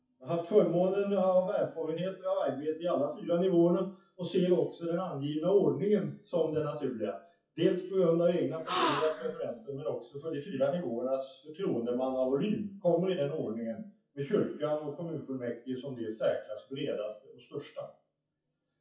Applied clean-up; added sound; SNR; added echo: classical method WPE with log-MMSE.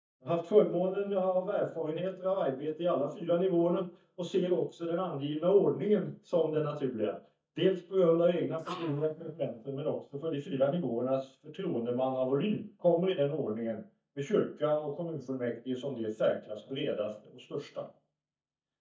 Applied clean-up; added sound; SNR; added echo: neural mask model DeepFilterNet 3.